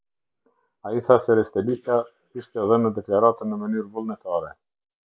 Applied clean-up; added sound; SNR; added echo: neural mask model Resemble Enhance denoiser.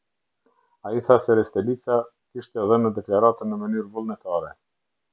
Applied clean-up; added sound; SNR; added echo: none; none; none; none.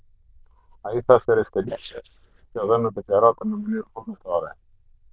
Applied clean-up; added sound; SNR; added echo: neural diffusion model UNIVERSE++.